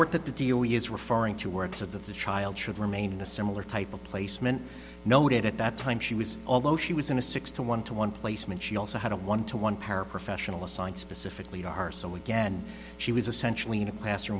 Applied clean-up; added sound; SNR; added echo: none; Tambourine; 17 dB; none.